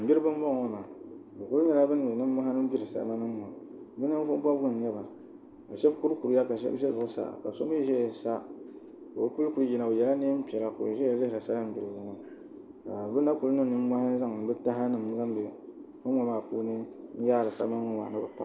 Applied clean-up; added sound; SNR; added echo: none; none; none; none.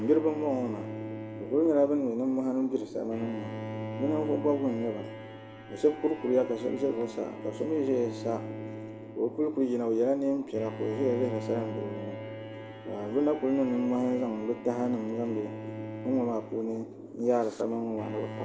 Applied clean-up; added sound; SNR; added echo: none; Bowed string instrument; 11 dB; none.